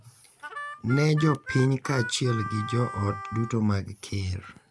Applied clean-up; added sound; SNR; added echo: none; Harmonica; 10 dB; none.